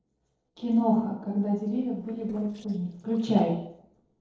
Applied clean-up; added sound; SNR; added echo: neural separator model SepFormer DNS4.